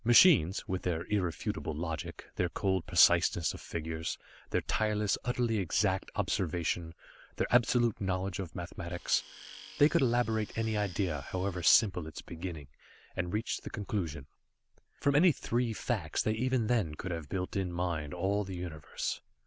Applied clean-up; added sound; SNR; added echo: none; Tools; 20 dB; none.